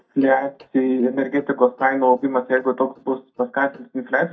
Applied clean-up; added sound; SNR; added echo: neural mask model DeepFilterNet 3.